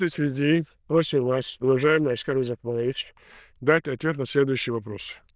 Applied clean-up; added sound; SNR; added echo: neural diffusion model UNIVERSE++.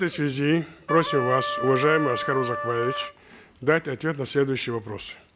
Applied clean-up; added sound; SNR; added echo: none; Trumpet; 6 dB; none.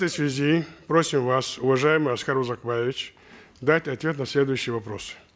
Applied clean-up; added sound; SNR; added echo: none; none; none; none.